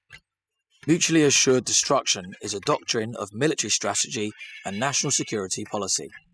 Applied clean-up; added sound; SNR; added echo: classical method spectral subtraction.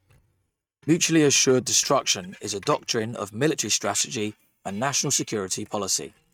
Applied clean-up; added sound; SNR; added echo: neural mask model RNNoise.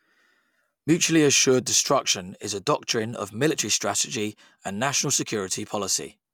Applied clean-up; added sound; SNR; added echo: none; none; none; none.